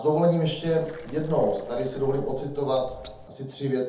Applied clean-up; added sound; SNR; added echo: none; Water; 15 dB; reverberation time 0.6 s.